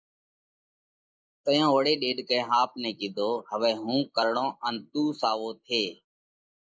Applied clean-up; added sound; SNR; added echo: neural mask model Resemble Enhance denoiser.